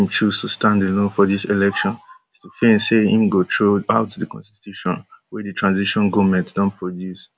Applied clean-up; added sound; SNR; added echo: none; none; none; none.